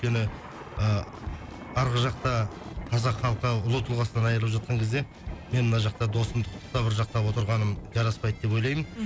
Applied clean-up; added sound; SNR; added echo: none; Thunder; 16 dB; none.